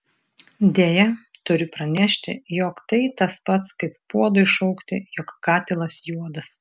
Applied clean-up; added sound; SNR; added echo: none; none; none; none.